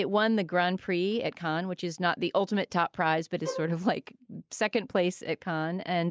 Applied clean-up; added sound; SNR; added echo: none; Bowed string instrument; 10 dB; none.